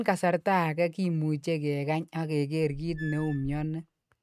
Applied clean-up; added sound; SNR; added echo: neural mask model RNNoise.